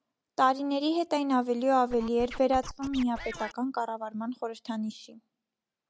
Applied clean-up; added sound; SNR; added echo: none; Scratching (performance technique); 12 dB; none.